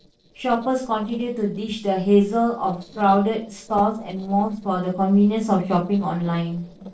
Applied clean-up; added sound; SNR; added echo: neural separator model SepFormer DNS4.